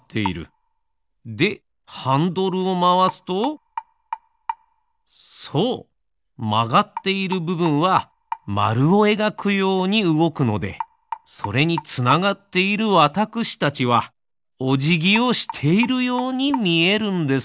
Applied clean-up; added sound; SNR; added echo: none; none; none; none.